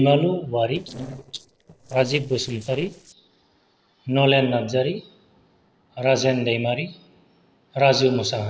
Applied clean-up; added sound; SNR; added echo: neural separator model SepFormer DNS4.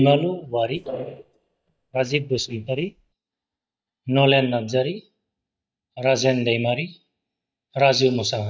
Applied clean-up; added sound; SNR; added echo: neural mask model DeepFilterNet 3.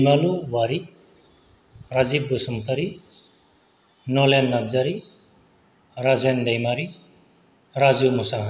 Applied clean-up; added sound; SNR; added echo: none; none; none; none.